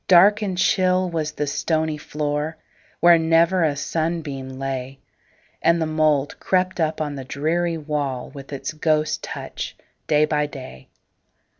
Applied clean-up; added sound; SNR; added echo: none; none; none; none.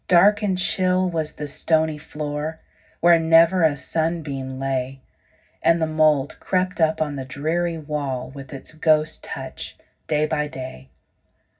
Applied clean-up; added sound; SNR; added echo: none; none; none; reverberation time 0.4 s.